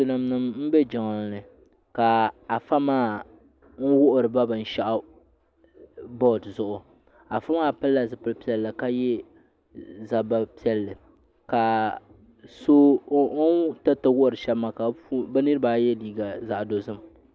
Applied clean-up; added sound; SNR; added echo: none; none; none; none.